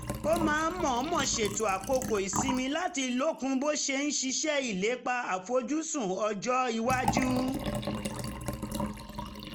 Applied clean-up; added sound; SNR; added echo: none; Liquid; 7 dB; none.